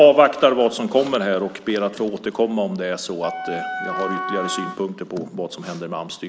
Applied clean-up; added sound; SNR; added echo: none; Wind instrument, woodwind instrument; 8 dB; none.